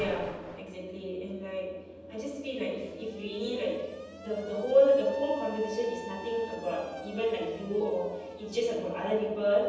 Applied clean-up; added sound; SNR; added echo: none; Alarm; 17 dB; reverberation time 1.1 s.